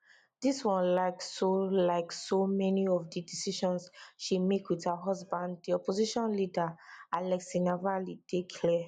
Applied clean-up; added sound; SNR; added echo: none; none; none; none.